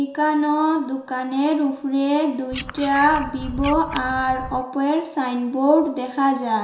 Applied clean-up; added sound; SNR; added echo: none; Frog; 11 dB; reverberation time 0.7 s.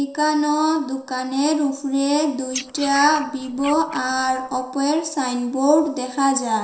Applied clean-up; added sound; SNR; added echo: neural separator model SepFormer DNS4.